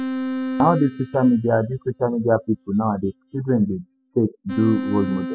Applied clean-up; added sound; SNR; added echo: classical method spectral subtraction.